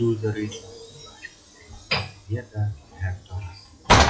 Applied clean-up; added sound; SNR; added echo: classical method log-MMSE.